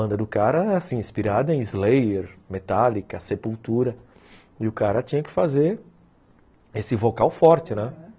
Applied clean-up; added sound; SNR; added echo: none; none; none; none.